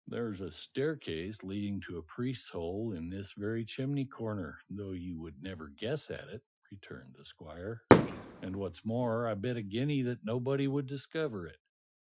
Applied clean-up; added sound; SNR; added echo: classical method Wiener filter.